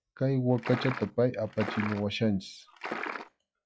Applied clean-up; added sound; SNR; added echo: classical method log-MMSE.